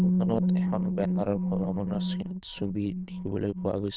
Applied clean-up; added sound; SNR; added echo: neural diffusion model UNIVERSE++.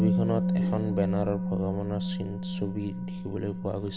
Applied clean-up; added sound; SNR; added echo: none; Musical instrument; -2 dB; none.